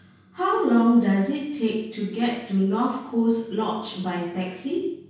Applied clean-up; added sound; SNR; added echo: none; none; none; reverberation time 0.6 s.